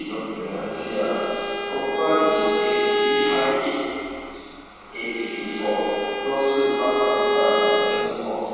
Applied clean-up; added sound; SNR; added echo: none; Bowed string instrument; 1 dB; reverberation time 2.2 s.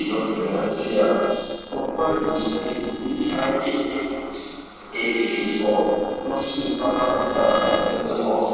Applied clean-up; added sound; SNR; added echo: neural separator model SepFormer DNS4.